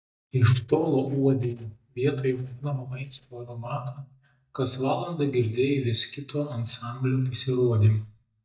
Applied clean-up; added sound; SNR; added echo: neural mask model DeepFilterNet 3.